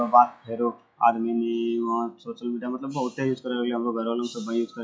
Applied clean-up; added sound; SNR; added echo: classical method log-MMSE.